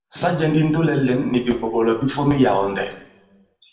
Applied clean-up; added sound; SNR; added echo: none; Guitar; 17 dB; reverberation time 0.7 s.